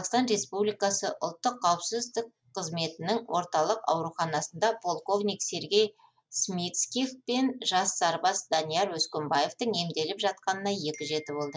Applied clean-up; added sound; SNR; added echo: none; none; none; none.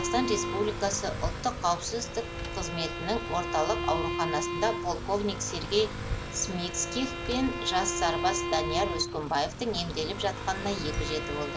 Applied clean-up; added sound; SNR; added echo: none; Bowed string instrument + Motorcycle / Accelerating, revving, vroom; 3 dB; none.